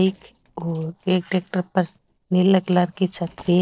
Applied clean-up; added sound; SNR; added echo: neural separator model SepFormer DNS4.